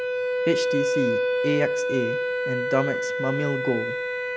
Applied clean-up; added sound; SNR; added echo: none; Wind instrument, woodwind instrument; -3 dB; none.